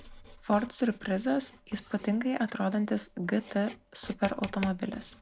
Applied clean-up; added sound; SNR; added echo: none; Writing; 17 dB; none.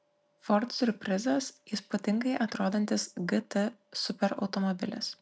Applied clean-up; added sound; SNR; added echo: none; none; none; none.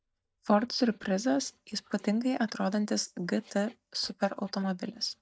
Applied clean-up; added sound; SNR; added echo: neural mask model DeepFilterNet 3.